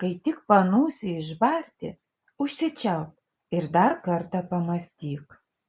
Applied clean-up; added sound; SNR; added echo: none; none; none; none.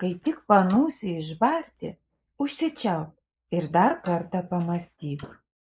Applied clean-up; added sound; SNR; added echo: neural mask model Resemble Enhance denoiser.